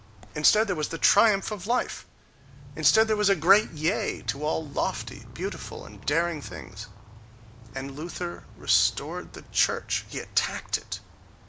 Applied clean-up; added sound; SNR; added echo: none; Motorcycle; 17 dB; none.